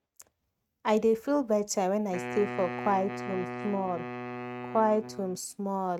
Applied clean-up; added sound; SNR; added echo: neural mask model RNNoise.